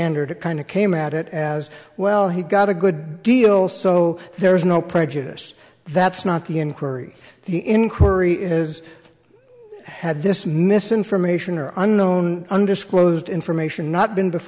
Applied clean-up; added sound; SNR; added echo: none; none; none; none.